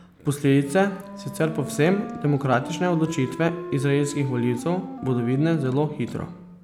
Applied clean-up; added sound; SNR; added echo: none; Wind instrument, woodwind instrument; 13 dB; none.